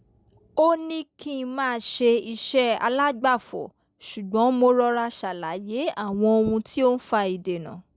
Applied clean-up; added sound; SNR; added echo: none; none; none; none.